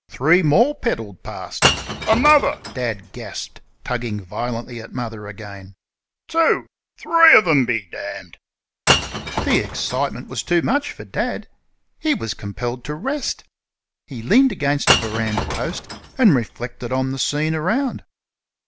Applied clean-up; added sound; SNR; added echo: none; Shatter / Crushing; 5 dB; none.